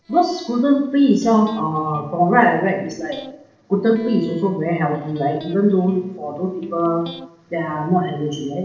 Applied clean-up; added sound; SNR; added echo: neural separator model SepFormer DNS4.